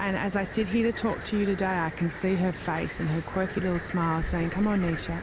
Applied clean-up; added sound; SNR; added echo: none; Cricket; 7 dB; none.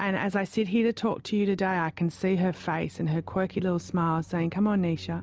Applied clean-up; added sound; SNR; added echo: none; none; none; none.